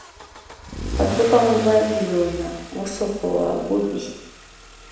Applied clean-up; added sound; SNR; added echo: none; Engine starting / Accelerating, revving, vroom / Car; 11 dB; reverberation time 0.9 s.